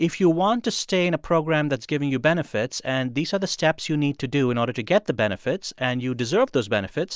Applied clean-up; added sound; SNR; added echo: none; none; none; none.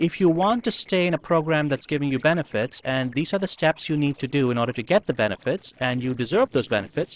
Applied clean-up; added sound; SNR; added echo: neural separator model SepFormer DNS4.